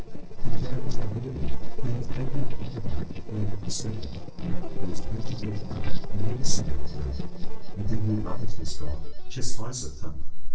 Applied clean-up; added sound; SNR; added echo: neural separator model SepFormer DNS4.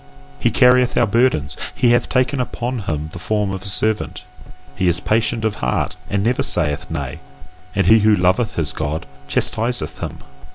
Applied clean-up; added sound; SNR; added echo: none; none; none; none.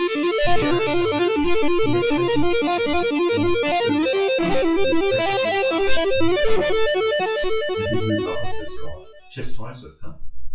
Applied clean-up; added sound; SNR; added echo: classical method WPE with log-MMSE.